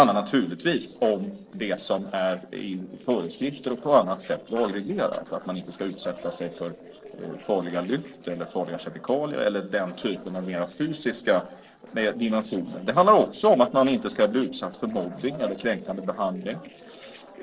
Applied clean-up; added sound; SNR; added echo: neural separator model SepFormer DNS4.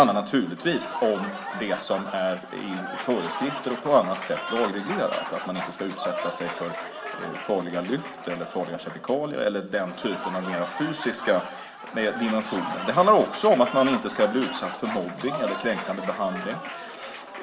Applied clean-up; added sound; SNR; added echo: none; Applause / Crowd; 9 dB; reverberation time 0.6 s.